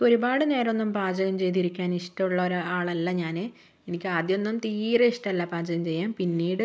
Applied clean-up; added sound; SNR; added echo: none; none; none; none.